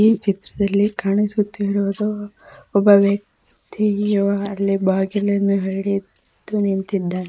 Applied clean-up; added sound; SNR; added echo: neural mask model Resemble Enhance denoiser.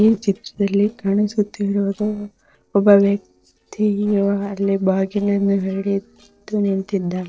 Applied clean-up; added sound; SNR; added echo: neural separator model SepFormer DNS4.